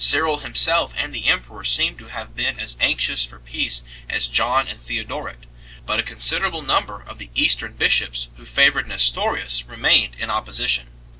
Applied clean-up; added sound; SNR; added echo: none; none; none; none.